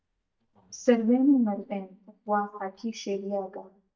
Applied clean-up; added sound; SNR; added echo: neural mask model DeepFilterNet 3.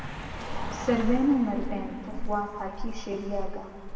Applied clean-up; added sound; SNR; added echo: none; Car passing by; 3 dB; reverberation time 2.1 s.